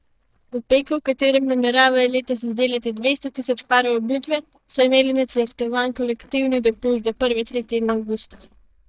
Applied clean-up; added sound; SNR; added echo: neural mask model DeepFilterNet 3.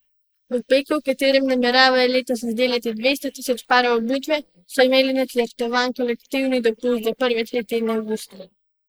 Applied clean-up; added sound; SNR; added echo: neural mask model Resemble Enhance denoiser.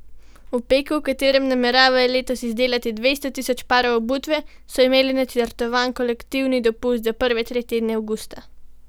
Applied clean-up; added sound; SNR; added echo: none; none; none; none.